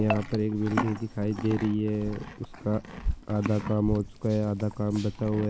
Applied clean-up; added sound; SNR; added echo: none; Livestock, farm animals, working animals; 9 dB; none.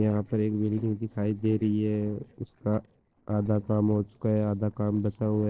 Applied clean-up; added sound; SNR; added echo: neural separator model SepFormer DNS4.